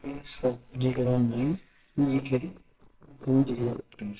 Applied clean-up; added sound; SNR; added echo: neural separator model SepFormer WHAMR!.